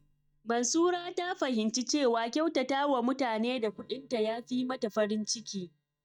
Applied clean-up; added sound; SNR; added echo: neural mask model DeepFilterNet 3.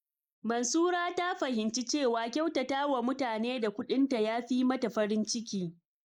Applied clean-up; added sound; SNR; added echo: neural mask model Resemble Enhance denoiser.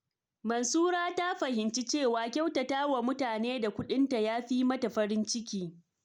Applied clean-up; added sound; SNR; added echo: none; none; none; none.